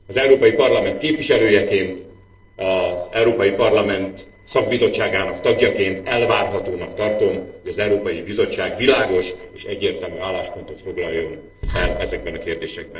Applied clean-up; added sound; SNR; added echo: neural separator model SepFormer DNS4.